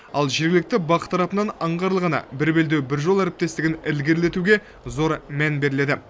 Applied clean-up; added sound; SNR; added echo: none; none; none; none.